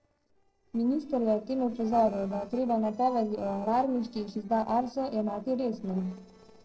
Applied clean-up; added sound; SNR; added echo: neural separator model SepFormer DNS4.